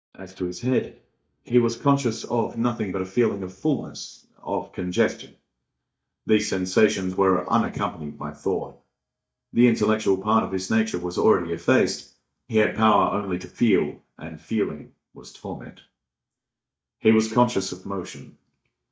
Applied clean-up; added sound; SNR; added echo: neural mask model DeepFilterNet 3.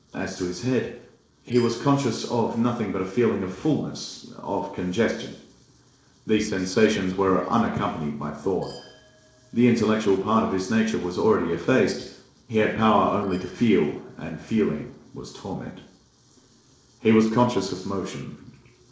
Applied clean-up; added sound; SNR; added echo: neural separator model SepFormer DNS4.